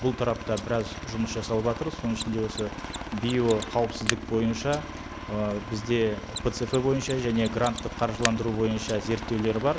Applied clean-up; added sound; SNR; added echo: none; Aircraft + Mechanisms; 8 dB; none.